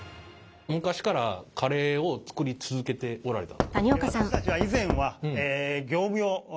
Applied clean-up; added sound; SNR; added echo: none; Knock; 1 dB; none.